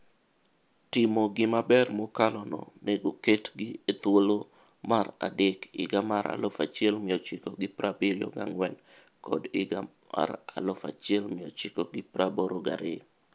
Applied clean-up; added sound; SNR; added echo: none; none; none; none.